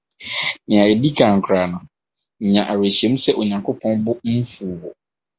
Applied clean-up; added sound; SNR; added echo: none; none; none; none.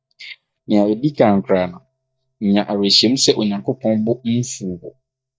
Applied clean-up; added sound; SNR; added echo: neural mask model DeepFilterNet 3.